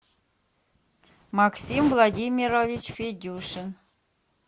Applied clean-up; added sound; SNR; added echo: none; none; none; none.